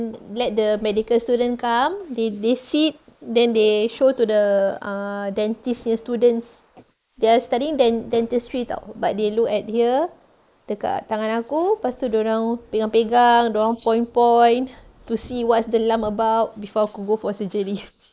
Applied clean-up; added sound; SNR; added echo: neural mask model Resemble Enhance denoiser.